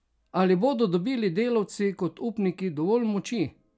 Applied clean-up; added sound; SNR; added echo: none; none; none; none.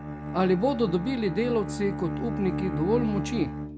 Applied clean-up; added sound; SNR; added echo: none; Bowed string instrument; 5 dB; none.